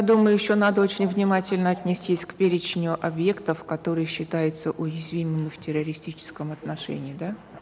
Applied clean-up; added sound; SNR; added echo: none; none; none; none.